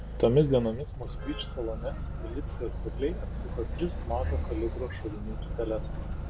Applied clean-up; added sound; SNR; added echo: none; Motor vehicle (road); 3 dB; none.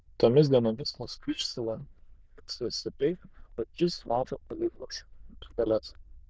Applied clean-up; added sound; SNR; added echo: neural diffusion model UNIVERSE++.